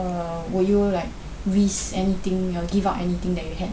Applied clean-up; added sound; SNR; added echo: none; none; none; none.